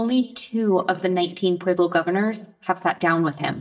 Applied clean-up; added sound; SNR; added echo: neural mask model DeepFilterNet 3.